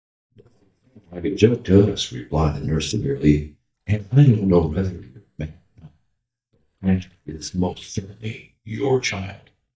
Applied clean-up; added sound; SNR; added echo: neural mask model DeepFilterNet 3.